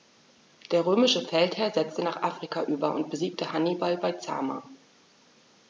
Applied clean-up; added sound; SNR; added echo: none; none; none; none.